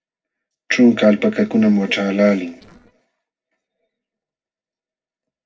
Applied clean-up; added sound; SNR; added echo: neural separator model SepFormer DNS4.